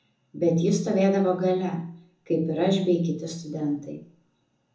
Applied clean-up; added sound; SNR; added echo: none; none; none; reverberation time 0.6 s.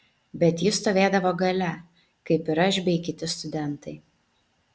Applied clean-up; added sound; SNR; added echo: none; none; none; none.